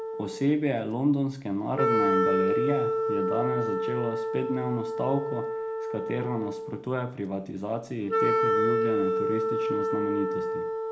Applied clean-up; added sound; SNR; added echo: none; Wind instrument, woodwind instrument; -2 dB; reverberation time 0.3 s.